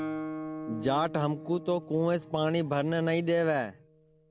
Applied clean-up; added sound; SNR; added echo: none; Guitar; 12 dB; none.